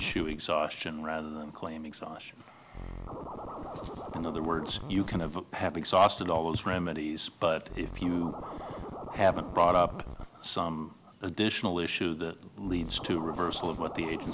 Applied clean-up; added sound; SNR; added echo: none; Scratching (performance technique); 11 dB; none.